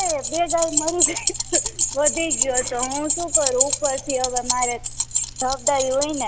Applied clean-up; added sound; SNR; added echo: none; Keys jangling; -1 dB; none.